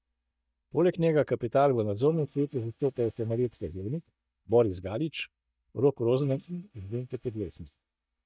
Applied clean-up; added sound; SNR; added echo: neural mask model DeepFilterNet 3.